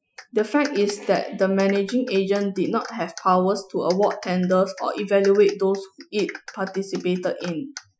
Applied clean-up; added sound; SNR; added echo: classical method Wiener filter.